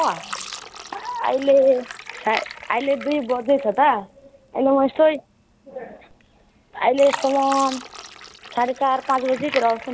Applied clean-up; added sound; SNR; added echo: none; Fill (with liquid); 15 dB; none.